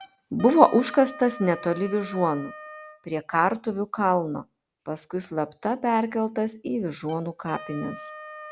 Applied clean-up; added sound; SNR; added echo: none; Wind instrument, woodwind instrument; 19 dB; none.